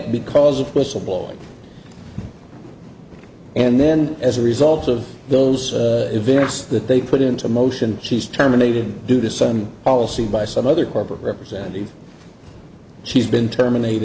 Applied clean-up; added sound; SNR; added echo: none; none; none; none.